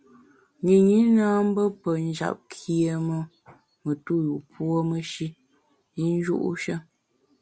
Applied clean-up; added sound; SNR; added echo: none; none; none; none.